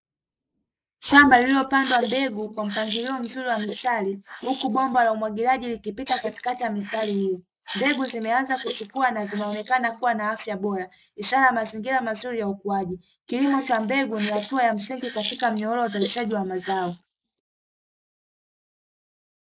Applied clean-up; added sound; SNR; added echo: neural mask model Resemble Enhance denoiser.